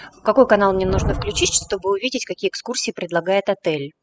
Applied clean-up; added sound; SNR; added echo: classical method spectral subtraction.